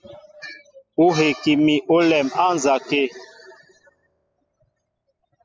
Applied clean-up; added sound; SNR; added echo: classical method spectral subtraction.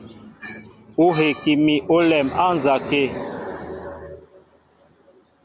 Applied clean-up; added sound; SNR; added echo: none; none; none; none.